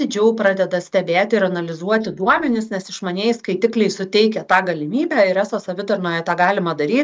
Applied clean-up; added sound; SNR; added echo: neural mask model Resemble Enhance denoiser.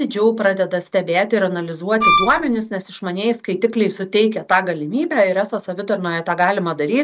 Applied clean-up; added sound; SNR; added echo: none; Wind instrument, woodwind instrument; -1 dB; none.